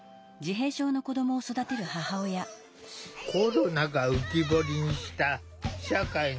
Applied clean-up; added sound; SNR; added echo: none; none; none; none.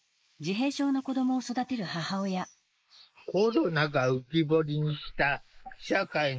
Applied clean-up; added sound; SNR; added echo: neural mask model Resemble Enhance denoiser.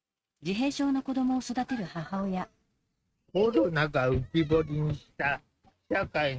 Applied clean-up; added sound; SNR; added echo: neural mask model RNNoise.